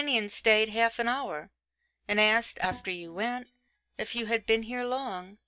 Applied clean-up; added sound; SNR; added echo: neural mask model DeepFilterNet 3.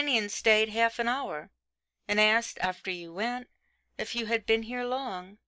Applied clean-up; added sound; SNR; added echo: neural mask model Resemble Enhance denoiser.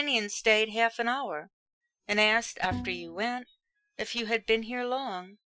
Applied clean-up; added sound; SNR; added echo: classical method Wiener filter.